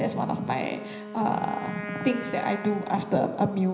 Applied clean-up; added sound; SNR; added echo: none; Wind instrument, woodwind instrument; 11 dB; reverberation time 0.9 s.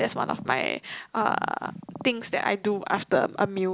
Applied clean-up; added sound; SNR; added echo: none; none; none; none.